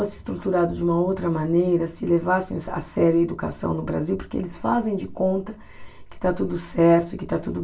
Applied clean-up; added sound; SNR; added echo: none; none; none; reverberation time 0.2 s.